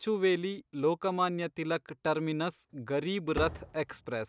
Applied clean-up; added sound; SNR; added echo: none; Slam; 16 dB; none.